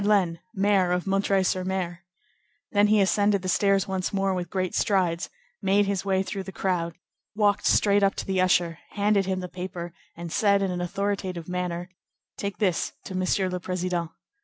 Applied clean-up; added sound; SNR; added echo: none; none; none; none.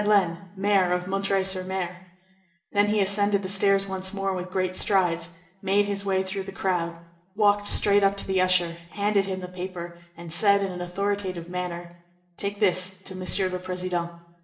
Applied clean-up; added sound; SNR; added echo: none; none; none; reverberation time 0.6 s.